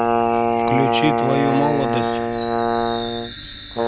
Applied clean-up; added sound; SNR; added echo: none; Chime + Brass instrument; -5 dB; none.